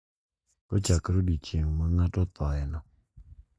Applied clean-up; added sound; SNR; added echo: neural mask model DeepFilterNet 3.